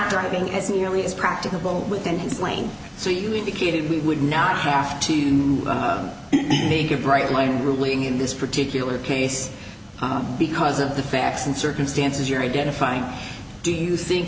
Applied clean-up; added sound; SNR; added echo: none; none; none; none.